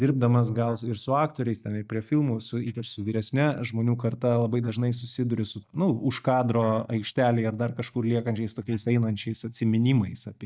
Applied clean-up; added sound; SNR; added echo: neural mask model DeepFilterNet 3.